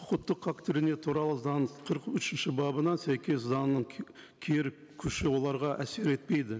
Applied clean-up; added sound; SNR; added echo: none; none; none; none.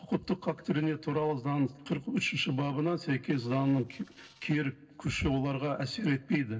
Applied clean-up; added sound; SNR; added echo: neural separator model SepFormer DNS4.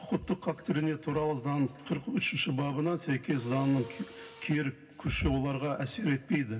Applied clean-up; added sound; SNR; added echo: none; Mechanisms; 20 dB; reverberation time 0.4 s.